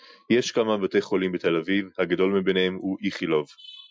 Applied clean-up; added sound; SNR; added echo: classical method Wiener filter.